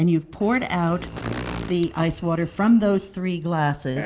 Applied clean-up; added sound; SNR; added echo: none; Insect; 12 dB; none.